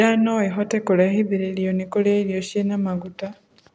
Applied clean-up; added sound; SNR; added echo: none; none; none; none.